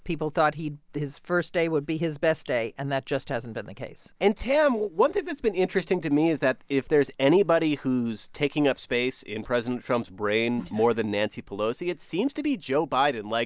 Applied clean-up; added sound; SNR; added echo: none; none; none; none.